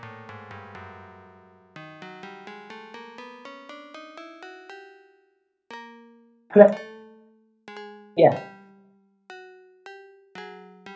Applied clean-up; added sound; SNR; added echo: none; Keyboard (musical); 16 dB; reverberation time 0.3 s.